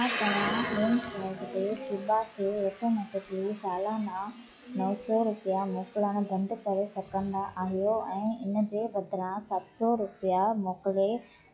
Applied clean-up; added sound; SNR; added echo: classical method log-MMSE.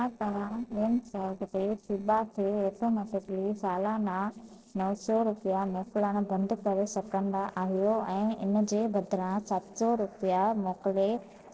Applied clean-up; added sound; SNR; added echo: neural separator model SepFormer DNS4.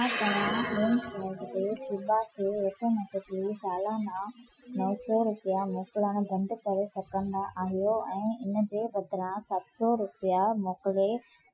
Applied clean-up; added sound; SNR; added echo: classical method Wiener filter.